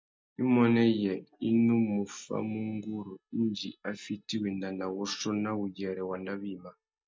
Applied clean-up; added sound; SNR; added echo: neural mask model DeepFilterNet 3.